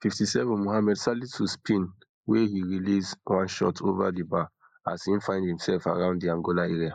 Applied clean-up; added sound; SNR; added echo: neural mask model Resemble Enhance denoiser.